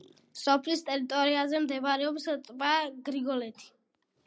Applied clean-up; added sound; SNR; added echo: none; none; none; none.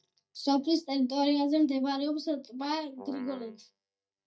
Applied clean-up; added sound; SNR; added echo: neural mask model DeepFilterNet 3.